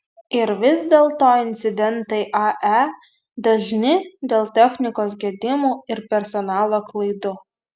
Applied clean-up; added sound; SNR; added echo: none; none; none; none.